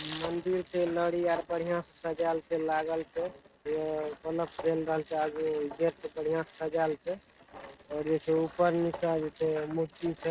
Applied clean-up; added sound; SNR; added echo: neural mask model RNNoise.